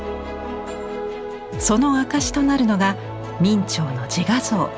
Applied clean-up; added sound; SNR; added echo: none; none; none; none.